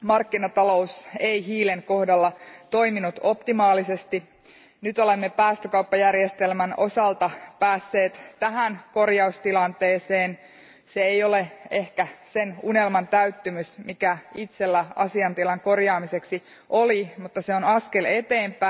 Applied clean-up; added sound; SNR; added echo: none; none; none; none.